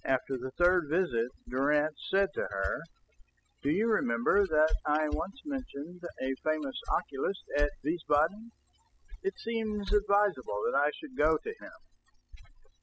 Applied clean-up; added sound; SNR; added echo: classical method spectral subtraction.